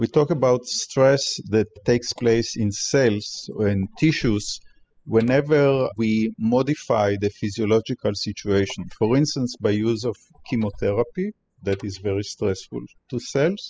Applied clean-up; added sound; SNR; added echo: classical method spectral subtraction.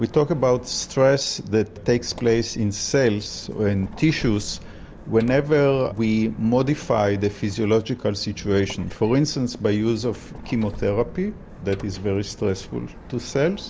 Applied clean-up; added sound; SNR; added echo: none; Squeak; 18 dB; none.